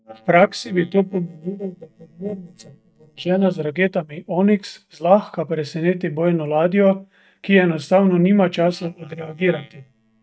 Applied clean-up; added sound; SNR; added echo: neural mask model DeepFilterNet 3.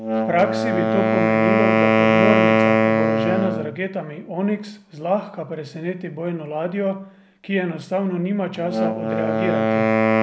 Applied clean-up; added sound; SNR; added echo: none; Wind instrument, woodwind instrument; -4 dB; none.